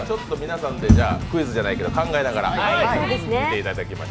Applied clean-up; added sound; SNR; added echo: none; Sliding door; 2 dB; none.